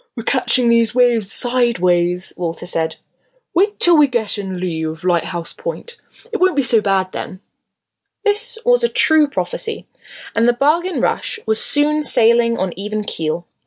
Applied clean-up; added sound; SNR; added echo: none; none; none; none.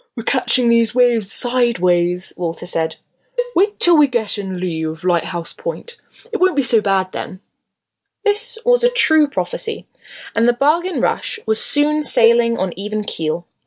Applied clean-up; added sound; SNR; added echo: none; Cowbell; 10 dB; none.